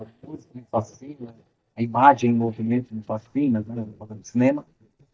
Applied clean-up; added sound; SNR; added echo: neural mask model DeepFilterNet 3.